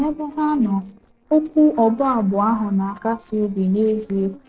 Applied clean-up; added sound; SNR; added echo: neural separator model SepFormer DNS4.